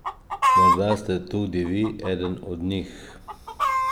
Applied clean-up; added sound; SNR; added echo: none; Chicken, rooster; -2 dB; none.